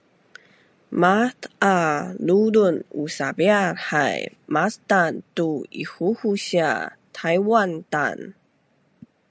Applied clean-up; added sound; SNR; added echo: none; none; none; none.